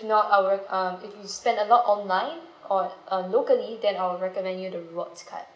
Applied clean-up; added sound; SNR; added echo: none; none; none; none.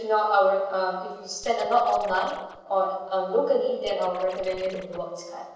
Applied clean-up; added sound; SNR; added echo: neural separator model SepFormer DNS4.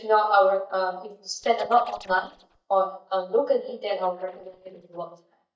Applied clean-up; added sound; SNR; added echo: neural mask model DeepFilterNet 3.